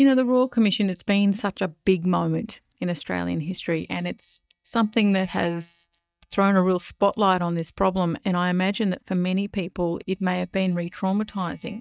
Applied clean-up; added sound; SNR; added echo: neural mask model DeepFilterNet 3.